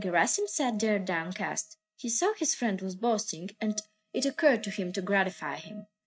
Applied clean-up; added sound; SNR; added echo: neural mask model RNNoise.